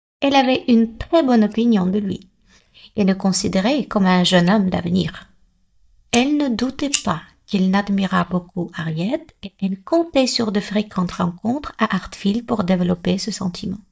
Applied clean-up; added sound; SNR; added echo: neural mask model DeepFilterNet 3.